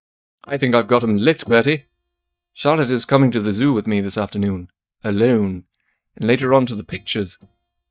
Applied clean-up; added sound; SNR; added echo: neural mask model DeepFilterNet 3.